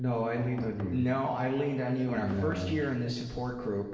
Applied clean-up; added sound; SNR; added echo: none; Knock; 15 dB; reverberation time 1.2 s.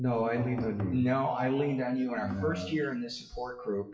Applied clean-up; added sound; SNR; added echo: classical method WPE with log-MMSE.